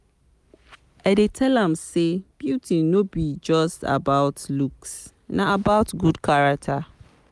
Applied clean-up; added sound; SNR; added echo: none; none; none; none.